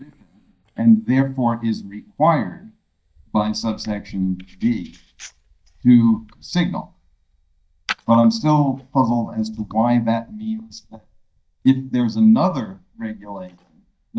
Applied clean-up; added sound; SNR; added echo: neural mask model DeepFilterNet 3.